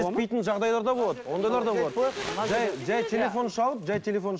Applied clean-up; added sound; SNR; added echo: none; Crumpling, crinkling; 18 dB; none.